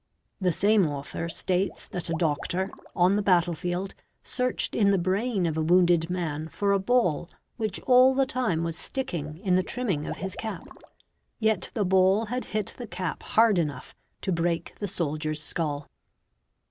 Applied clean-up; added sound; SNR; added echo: none; Liquid; 19 dB; none.